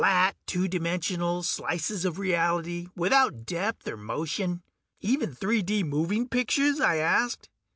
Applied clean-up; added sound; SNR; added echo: none; none; none; none.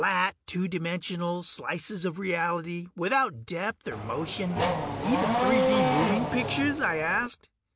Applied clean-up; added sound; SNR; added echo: none; Race car, auto racing / Accelerating, revving, vroom; -2 dB; none.